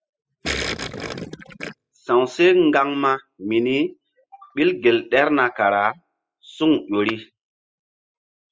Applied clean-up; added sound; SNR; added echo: classical method spectral subtraction.